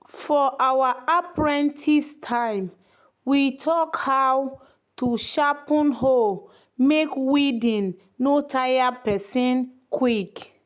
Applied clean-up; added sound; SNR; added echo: none; none; none; none.